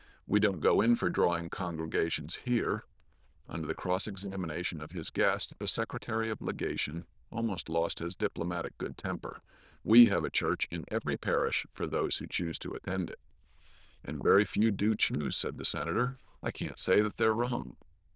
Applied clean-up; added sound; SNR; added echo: neural diffusion model UNIVERSE++.